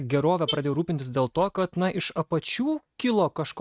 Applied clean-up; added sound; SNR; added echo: neural mask model RNNoise.